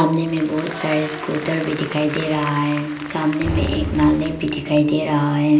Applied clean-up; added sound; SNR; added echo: none; Applause; 16 dB; reverberation time 0.5 s.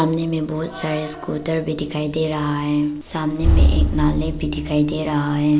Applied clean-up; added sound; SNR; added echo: none; none; none; none.